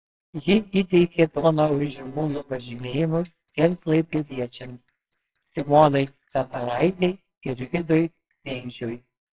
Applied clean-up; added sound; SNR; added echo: neural separator model SepFormer WHAMR!.